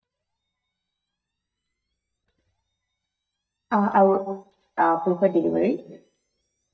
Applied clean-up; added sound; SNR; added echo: neural mask model DeepFilterNet 3.